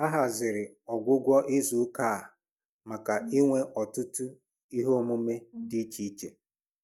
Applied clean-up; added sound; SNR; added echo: neural mask model DeepFilterNet 3.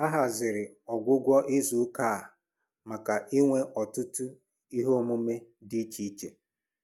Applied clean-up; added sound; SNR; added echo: none; none; none; none.